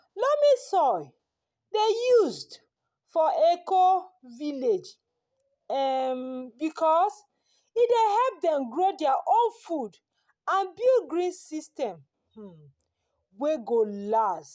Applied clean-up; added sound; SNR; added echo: none; none; none; none.